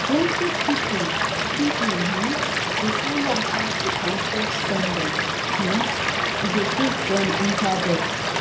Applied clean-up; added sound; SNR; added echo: none; Stream / Liquid; -3 dB; reverberation time 0.5 s.